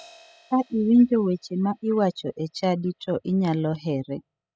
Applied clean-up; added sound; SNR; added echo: classical method spectral subtraction.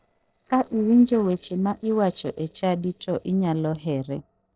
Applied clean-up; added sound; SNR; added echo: neural separator model SepFormer DNS4.